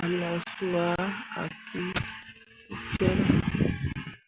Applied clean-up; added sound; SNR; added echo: none; Coin (dropping); 7 dB; none.